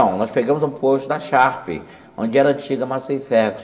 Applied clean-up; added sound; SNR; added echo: none; none; none; reverberation time 1.3 s.